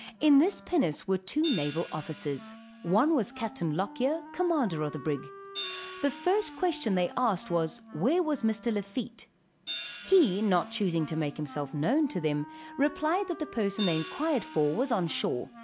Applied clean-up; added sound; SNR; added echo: none; Hi-hat + Wind instrument, woodwind instrument; 15 dB; none.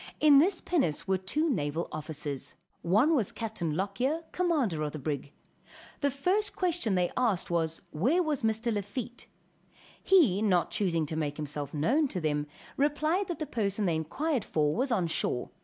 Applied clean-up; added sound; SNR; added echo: none; none; none; none.